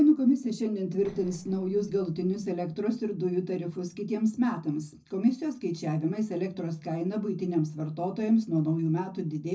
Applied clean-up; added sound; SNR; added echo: neural separator model SepFormer DNS4.